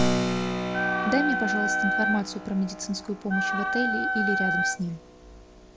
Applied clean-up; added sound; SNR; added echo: none; Wind instrument, woodwind instrument + Keyboard (musical); -2 dB; none.